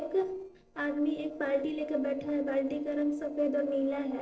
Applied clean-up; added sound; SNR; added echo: neural separator model SepFormer DNS4.